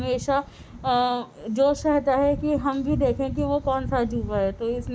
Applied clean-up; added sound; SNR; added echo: none; none; none; none.